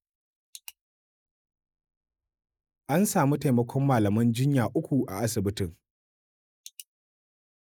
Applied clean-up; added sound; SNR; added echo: neural mask model Resemble Enhance denoiser.